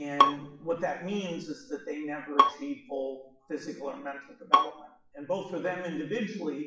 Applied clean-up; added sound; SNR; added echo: classical method WPE with log-MMSE.